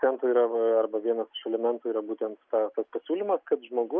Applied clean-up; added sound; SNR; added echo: none; none; none; none.